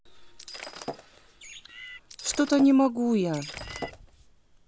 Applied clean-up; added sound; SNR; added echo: none; Shatter + Bird; 14 dB; none.